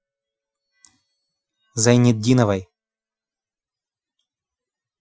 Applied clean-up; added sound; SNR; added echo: classical method Wiener filter.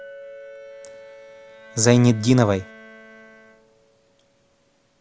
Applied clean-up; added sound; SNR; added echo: none; Bowed string instrument + Chink, clink; 20 dB; none.